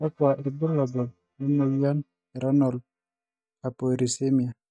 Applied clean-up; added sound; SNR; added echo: neural mask model DeepFilterNet 3.